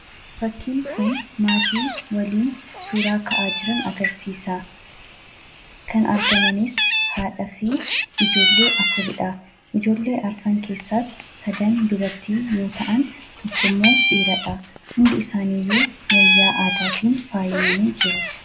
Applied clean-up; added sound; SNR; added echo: none; Meow; 0 dB; reverberation time 0.2 s.